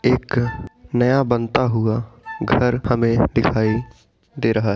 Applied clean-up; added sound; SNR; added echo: none; Wind instrument, woodwind instrument; 20 dB; none.